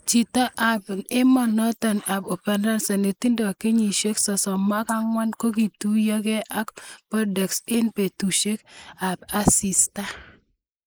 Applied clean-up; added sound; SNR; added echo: neural mask model Resemble Enhance denoiser.